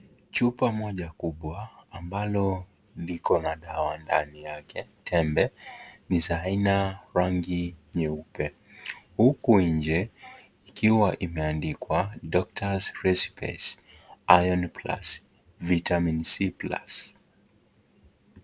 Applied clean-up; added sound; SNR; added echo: none; none; none; none.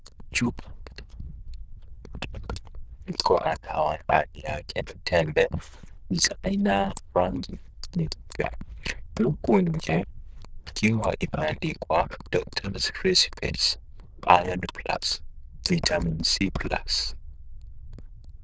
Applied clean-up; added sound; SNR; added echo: neural diffusion model UNIVERSE++.